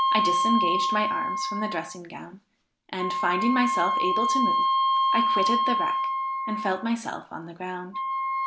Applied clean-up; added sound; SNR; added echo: none; Wind instrument, woodwind instrument; -4 dB; none.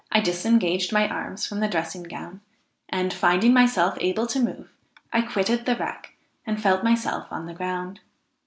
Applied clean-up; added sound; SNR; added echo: none; none; none; none.